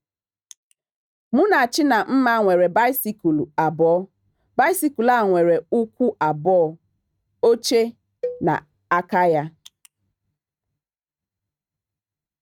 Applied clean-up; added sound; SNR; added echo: neural mask model RNNoise.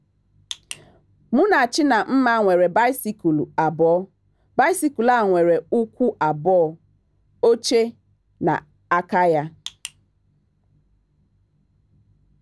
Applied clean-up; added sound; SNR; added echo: none; none; none; none.